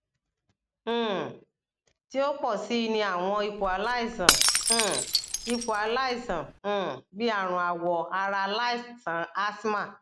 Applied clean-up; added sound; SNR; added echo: none; Shatter / Crushing; -2 dB; none.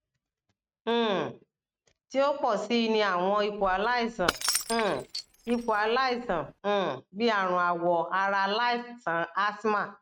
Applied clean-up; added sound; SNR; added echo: neural mask model RNNoise.